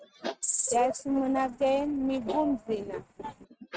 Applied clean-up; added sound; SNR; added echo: neural mask model RNNoise.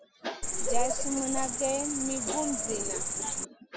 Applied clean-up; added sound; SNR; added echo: none; Cricket; -4 dB; none.